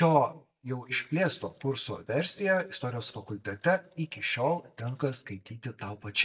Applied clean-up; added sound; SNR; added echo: neural mask model DeepFilterNet 3.